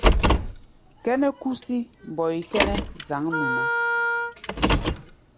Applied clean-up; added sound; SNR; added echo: none; Wind instrument, woodwind instrument + Car; -4 dB; none.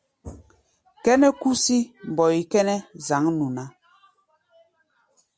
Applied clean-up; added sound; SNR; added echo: none; none; none; none.